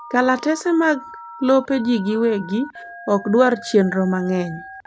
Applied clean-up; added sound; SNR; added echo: none; Telephone; 18 dB; none.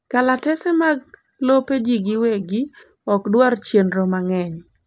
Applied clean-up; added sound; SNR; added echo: none; none; none; none.